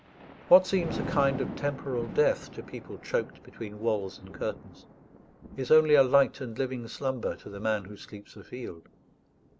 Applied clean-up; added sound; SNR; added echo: none; Thunder; 13 dB; none.